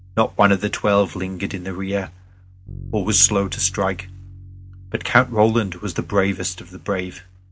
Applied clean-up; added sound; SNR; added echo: none; Bass guitar; 17 dB; none.